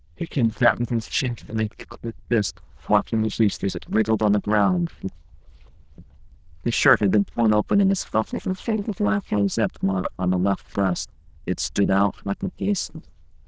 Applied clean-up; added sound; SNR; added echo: neural diffusion model UNIVERSE++.